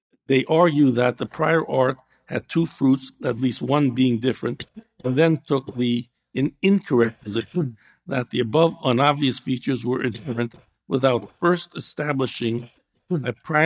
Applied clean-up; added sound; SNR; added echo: neural mask model DeepFilterNet 3.